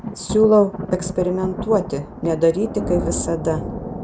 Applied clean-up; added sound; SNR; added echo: none; Thunder; 8 dB; none.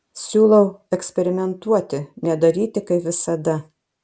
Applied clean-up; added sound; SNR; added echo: none; none; none; none.